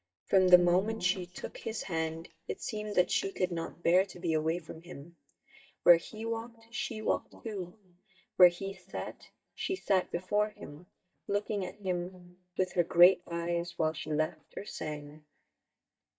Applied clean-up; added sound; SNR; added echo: neural mask model DeepFilterNet 3.